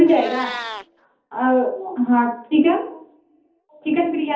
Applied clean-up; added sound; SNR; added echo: none; Meow; 18 dB; reverberation time 0.5 s.